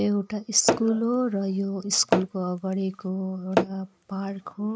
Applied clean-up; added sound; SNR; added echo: neural mask model RNNoise.